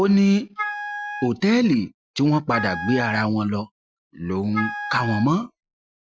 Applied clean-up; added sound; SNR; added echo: classical method Wiener filter.